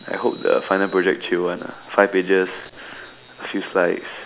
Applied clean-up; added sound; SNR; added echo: none; none; none; none.